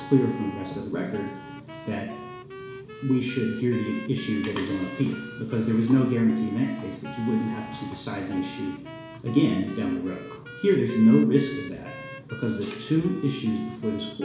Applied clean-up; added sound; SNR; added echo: none; Wind instrument, woodwind instrument; 16 dB; reverberation time 0.7 s.